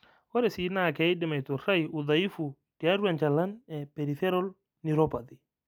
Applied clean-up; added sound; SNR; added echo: none; none; none; none.